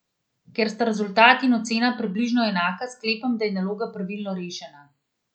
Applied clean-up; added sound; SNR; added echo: none; none; none; none.